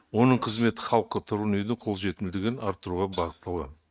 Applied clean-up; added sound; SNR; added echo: neural mask model RNNoise.